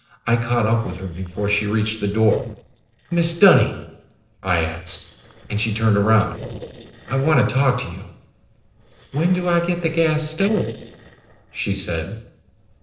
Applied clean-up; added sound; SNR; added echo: neural separator model SepFormer DNS4.